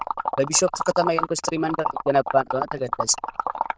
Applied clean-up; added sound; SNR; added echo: neural diffusion model UNIVERSE++.